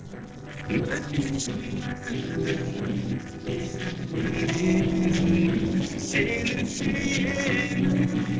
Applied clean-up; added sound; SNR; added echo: neural separator model SepFormer DNS4.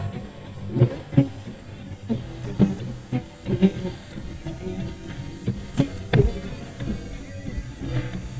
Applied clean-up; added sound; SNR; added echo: neural mask model DeepFilterNet 3.